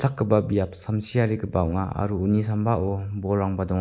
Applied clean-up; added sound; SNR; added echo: none; none; none; none.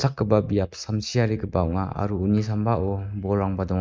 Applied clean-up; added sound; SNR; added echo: neural mask model RNNoise.